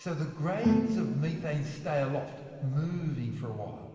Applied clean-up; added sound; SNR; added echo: none; Bowed string instrument; 3 dB; reverberation time 2.6 s.